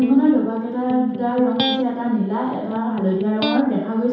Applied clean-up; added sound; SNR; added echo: none; Electric guitar; 9 dB; reverberation time 0.8 s.